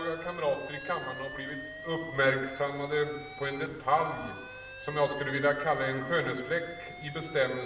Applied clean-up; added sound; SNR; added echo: none; Alarm; 12 dB; reverberation time 0.8 s.